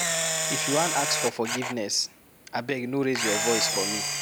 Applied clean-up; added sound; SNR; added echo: none; Camera; 0 dB; none.